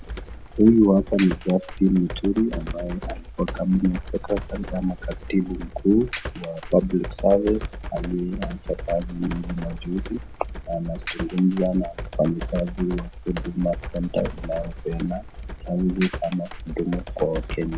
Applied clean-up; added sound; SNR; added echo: none; Computer keyboard; 10 dB; none.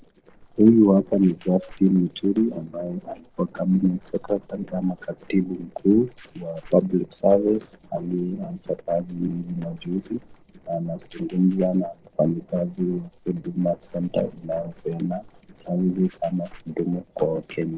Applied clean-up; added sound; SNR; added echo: neural separator model SepFormer DNS4.